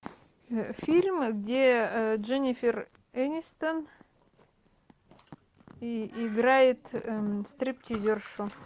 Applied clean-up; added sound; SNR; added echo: none; none; none; none.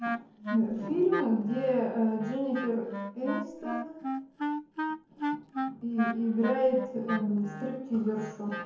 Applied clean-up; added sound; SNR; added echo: none; Wind instrument, woodwind instrument; 7 dB; reverberation time 0.9 s.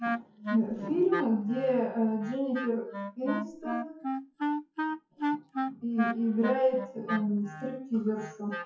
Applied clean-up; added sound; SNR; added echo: classical method WPE with log-MMSE.